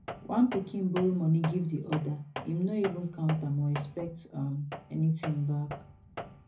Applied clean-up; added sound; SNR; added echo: none; Tools; 13 dB; reverberation time 0.4 s.